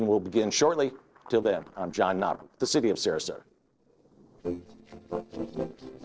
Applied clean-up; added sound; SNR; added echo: neural separator model SepFormer DNS4.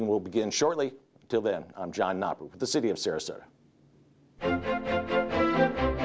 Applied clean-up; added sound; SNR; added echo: none; none; none; none.